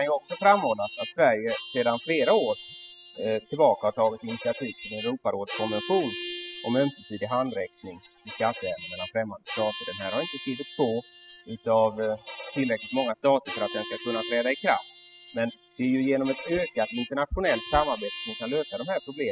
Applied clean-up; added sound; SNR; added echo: classical method spectral subtraction.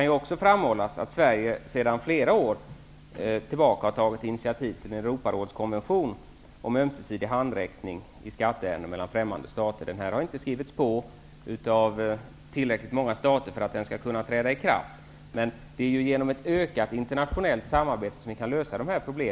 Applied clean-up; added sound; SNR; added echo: none; none; none; none.